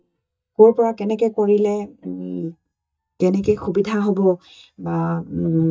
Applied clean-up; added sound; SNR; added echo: neural mask model DeepFilterNet 3.